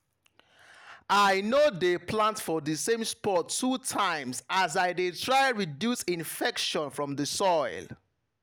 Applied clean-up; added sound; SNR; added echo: none; none; none; none.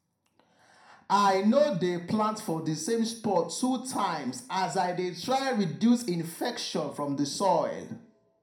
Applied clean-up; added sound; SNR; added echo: none; none; none; reverberation time 0.4 s.